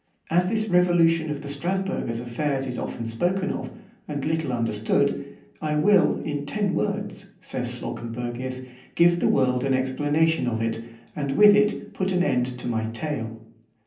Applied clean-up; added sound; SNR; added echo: none; none; none; reverberation time 0.6 s.